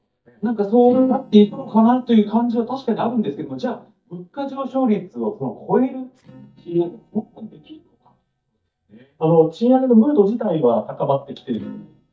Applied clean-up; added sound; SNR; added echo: neural mask model DeepFilterNet 3.